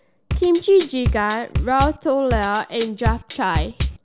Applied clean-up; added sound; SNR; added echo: none; Bass drum / Drum kit; 5 dB; none.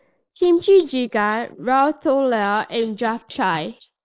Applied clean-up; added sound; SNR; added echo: neural mask model Resemble Enhance denoiser.